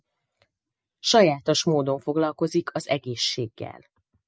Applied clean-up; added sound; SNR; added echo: none; none; none; none.